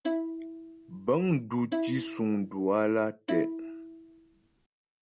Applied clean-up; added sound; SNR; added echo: none; Bowed string instrument; 5 dB; none.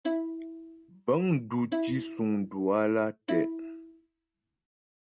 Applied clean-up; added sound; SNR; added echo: neural mask model RNNoise.